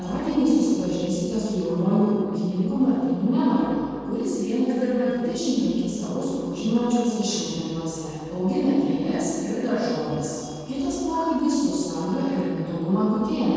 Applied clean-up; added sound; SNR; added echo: neural separator model SepFormer DNS4.